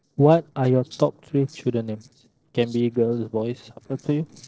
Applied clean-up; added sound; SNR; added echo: neural separator model SepFormer DNS4.